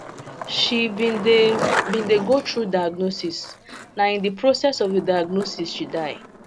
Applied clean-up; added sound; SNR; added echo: none; Skateboard; 9 dB; none.